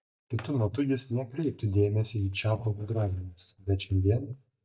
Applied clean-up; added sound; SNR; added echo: neural mask model DeepFilterNet 3.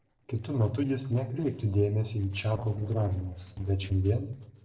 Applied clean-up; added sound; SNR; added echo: neural separator model SepFormer DNS4.